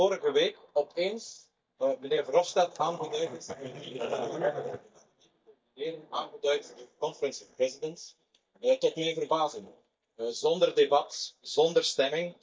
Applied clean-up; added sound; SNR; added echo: neural mask model DeepFilterNet 3.